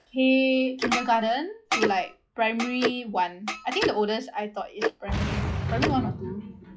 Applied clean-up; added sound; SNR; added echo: classical method log-MMSE.